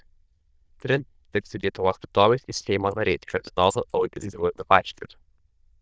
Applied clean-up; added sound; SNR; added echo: neural diffusion model UNIVERSE++.